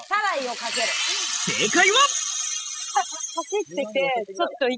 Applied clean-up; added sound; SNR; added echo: classical method spectral subtraction.